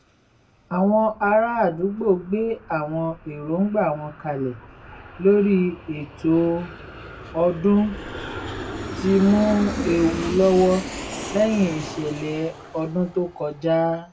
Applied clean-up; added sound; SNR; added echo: none; Aircraft; 12 dB; reverberation time 0.2 s.